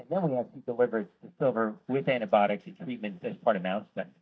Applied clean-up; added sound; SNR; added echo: neural mask model DeepFilterNet 3.